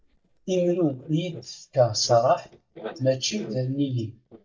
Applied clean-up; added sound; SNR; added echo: neural mask model DeepFilterNet 3.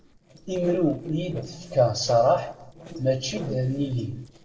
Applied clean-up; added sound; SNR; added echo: neural separator model SepFormer DNS4.